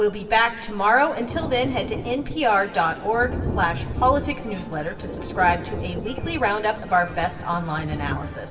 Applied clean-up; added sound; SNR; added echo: none; Thunder; 9 dB; reverberation time 1.9 s.